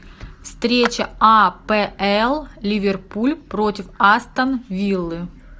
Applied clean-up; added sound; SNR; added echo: none; Clapping; 14 dB; none.